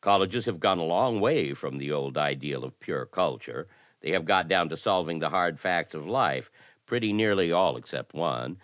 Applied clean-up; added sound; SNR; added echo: none; none; none; none.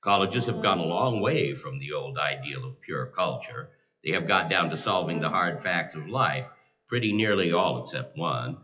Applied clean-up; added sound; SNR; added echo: classical method WPE with log-MMSE.